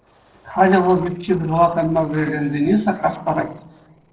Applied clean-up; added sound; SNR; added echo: neural separator model SepFormer DNS4.